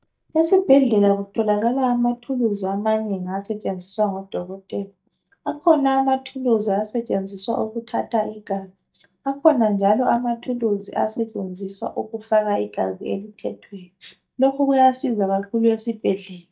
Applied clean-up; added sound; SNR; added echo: neural mask model DeepFilterNet 3.